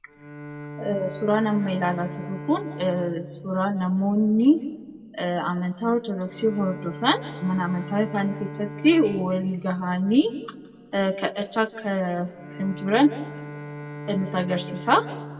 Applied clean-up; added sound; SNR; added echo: none; Bowed string instrument; 14 dB; reverberation time 1.2 s.